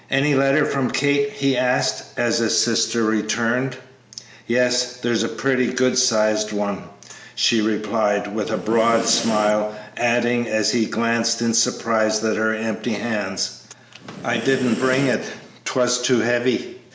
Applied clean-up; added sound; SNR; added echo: none; Breathing; 11 dB; none.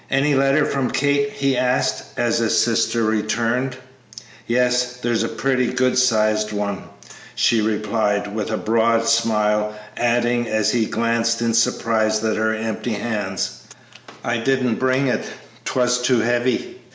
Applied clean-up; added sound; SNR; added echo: none; none; none; none.